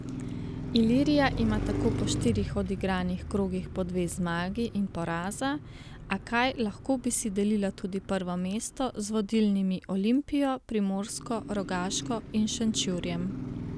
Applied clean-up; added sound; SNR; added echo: none; Car passing by; 8 dB; none.